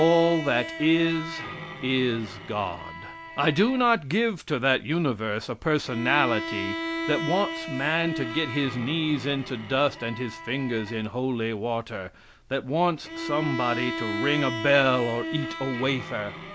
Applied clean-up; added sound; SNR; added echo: none; Bowed string instrument; 9 dB; none.